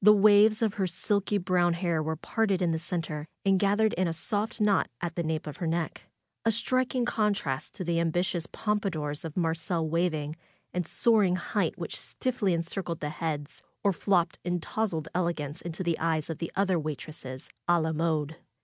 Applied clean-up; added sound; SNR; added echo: none; none; none; none.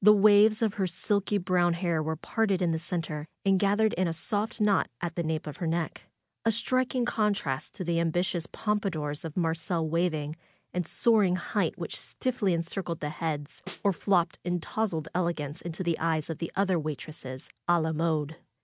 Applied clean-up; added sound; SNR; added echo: none; Snare drum; 14 dB; none.